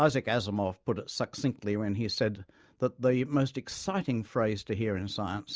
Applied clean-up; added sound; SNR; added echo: none; none; none; none.